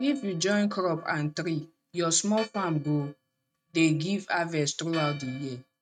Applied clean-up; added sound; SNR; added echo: neural mask model RNNoise.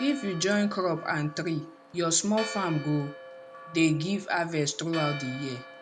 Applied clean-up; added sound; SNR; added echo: none; Church bell; 14 dB; none.